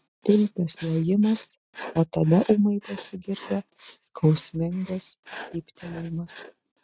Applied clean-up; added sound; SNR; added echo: neural mask model RNNoise.